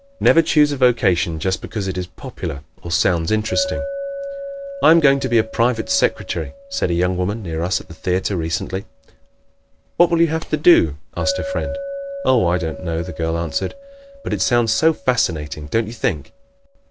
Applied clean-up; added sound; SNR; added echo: none; Clapping + Chink, clink; 13 dB; none.